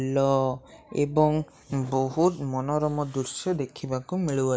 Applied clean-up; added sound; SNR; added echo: none; none; none; none.